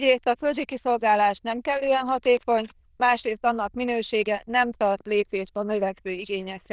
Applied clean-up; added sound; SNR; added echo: neural diffusion model UNIVERSE++.